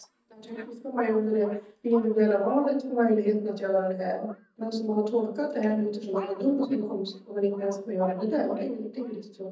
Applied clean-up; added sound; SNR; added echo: neural mask model DeepFilterNet 3.